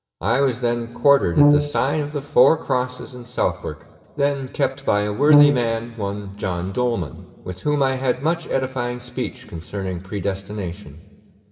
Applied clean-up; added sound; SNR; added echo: none; Brass instrument; -4 dB; reverberation time 1.5 s.